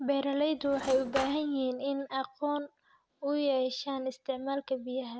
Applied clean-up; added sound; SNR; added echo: none; Cutlery, silverware / Drawer open or close; 10 dB; none.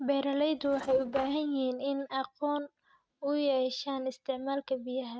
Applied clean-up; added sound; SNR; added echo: neural mask model RNNoise.